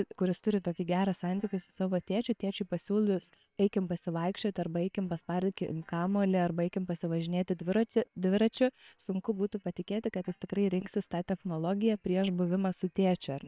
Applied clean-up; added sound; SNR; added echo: neural separator model SepFormer WHAM!.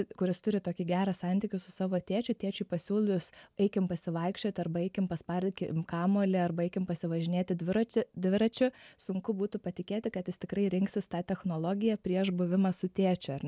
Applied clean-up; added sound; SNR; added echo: none; none; none; none.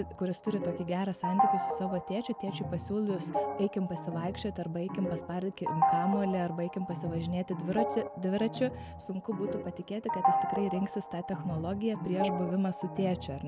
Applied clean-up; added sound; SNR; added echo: none; Organ; 1 dB; none.